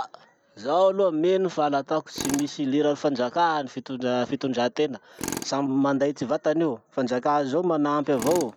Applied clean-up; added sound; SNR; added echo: none; Tools; 16 dB; none.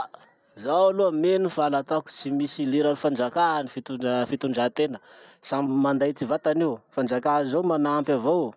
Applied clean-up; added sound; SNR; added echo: none; none; none; none.